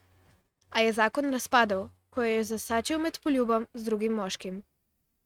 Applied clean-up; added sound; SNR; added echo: neural mask model RNNoise.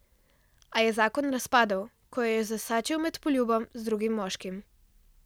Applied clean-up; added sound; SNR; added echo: none; none; none; none.